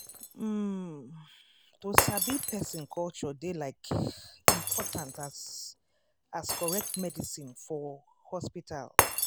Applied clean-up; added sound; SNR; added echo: none; Shatter; -3 dB; none.